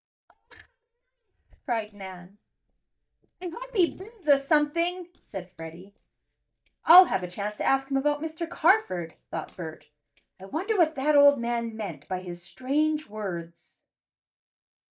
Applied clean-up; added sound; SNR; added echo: neural mask model DeepFilterNet 3.